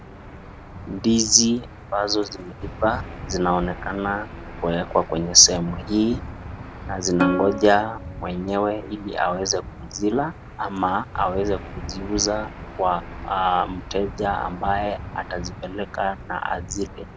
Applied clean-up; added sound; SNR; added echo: none; Engine / Aircraft + Plucked string instrument; 10 dB; none.